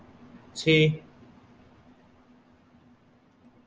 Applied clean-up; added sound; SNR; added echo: none; none; none; none.